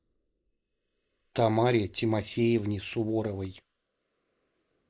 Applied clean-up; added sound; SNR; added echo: neural mask model Resemble Enhance denoiser.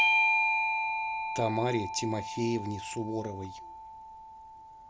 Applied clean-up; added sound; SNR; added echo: none; Bell / Doorbell; -3 dB; none.